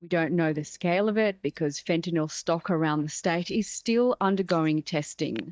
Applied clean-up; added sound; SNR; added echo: neural mask model DeepFilterNet 3.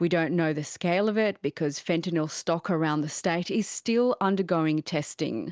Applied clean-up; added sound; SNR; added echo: none; none; none; none.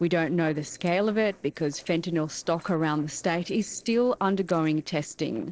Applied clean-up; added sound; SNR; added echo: neural separator model SepFormer DNS4.